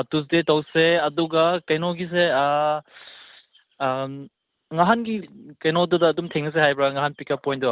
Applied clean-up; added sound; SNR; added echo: none; none; none; none.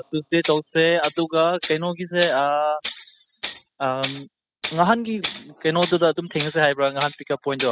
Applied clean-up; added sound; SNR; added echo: classical method spectral subtraction.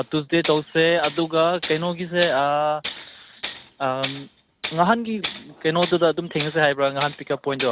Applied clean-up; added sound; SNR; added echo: none; Tools; 13 dB; none.